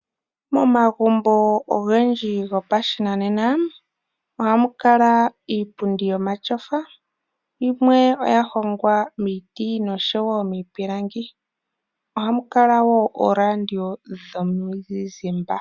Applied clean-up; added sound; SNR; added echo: none; none; none; none.